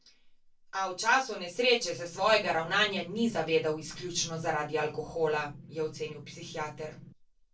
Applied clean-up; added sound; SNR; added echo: neural separator model SepFormer DNS4.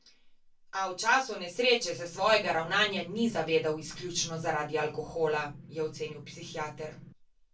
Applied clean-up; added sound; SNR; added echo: none; Engine; 18 dB; reverberation time 0.2 s.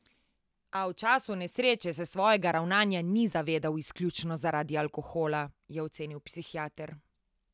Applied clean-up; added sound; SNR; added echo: none; none; none; none.